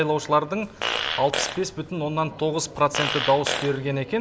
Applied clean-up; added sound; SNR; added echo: none; Fart; 5 dB; none.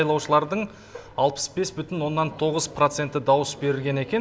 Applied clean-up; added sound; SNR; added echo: none; none; none; none.